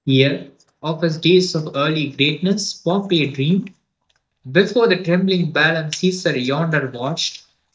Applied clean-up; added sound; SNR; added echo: neural mask model DeepFilterNet 3.